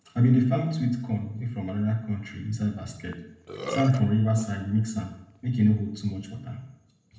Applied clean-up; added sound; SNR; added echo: none; Burping, eructation; 18 dB; reverberation time 0.7 s.